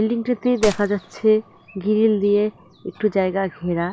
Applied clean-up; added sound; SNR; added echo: none; Gunshot, gunfire; 17 dB; none.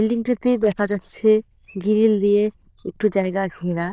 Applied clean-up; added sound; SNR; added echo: neural diffusion model UNIVERSE++.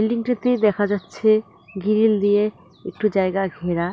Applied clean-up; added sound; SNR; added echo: none; none; none; none.